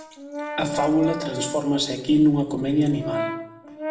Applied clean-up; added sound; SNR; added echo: none; Brass instrument; 9 dB; reverberation time 0.8 s.